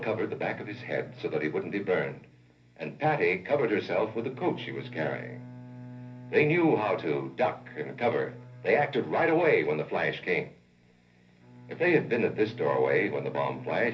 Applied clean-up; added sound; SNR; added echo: none; Bowed string instrument; 18 dB; reverberation time 0.3 s.